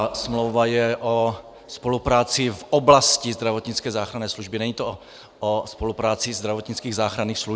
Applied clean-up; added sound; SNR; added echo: none; none; none; none.